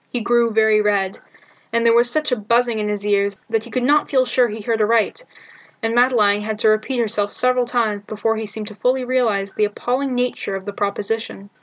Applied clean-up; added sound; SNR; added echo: none; none; none; none.